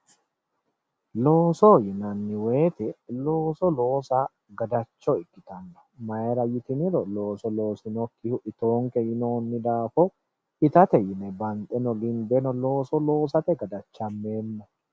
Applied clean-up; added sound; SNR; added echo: none; none; none; none.